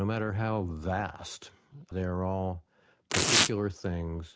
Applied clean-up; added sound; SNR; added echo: none; Tearing; -4 dB; none.